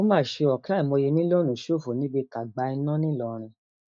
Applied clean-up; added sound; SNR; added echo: neural mask model DeepFilterNet 3.